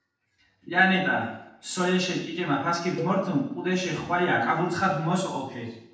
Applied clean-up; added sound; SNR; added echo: neural separator model SepFormer DNS4.